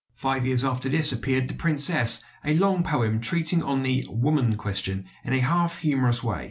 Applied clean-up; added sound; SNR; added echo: none; none; none; none.